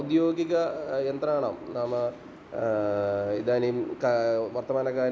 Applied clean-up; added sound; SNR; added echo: none; none; none; none.